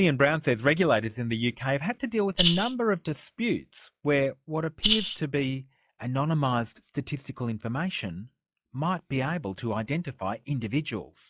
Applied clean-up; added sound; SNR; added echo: classical method log-MMSE.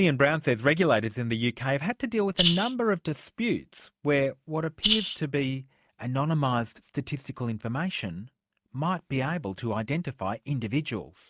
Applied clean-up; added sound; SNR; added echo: neural mask model RNNoise.